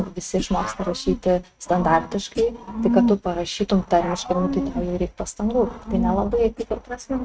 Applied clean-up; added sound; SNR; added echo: neural mask model RNNoise.